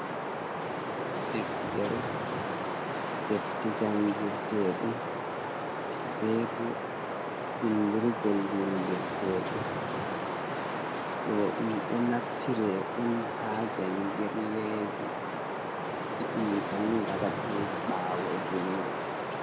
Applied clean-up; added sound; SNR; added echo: none; Wind; 0 dB; none.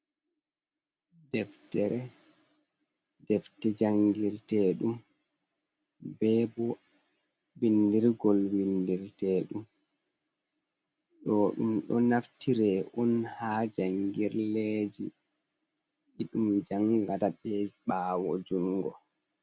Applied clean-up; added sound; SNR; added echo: none; none; none; none.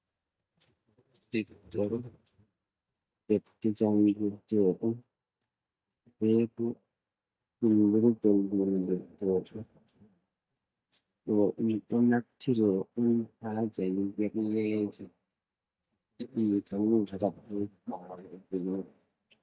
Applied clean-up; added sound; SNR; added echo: neural mask model DeepFilterNet 3.